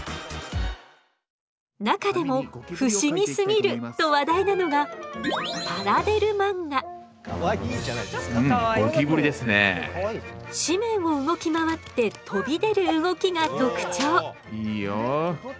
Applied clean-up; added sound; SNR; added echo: none; none; none; none.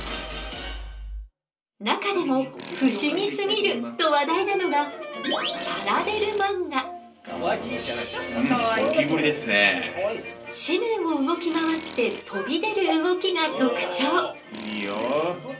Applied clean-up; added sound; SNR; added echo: none; Tools; 19 dB; reverberation time 0.3 s.